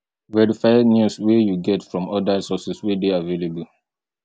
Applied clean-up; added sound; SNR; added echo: none; none; none; none.